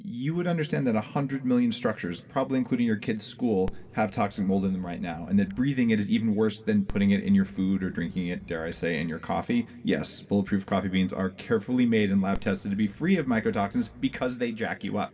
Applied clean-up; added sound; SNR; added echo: none; Dog; 15 dB; reverberation time 1.1 s.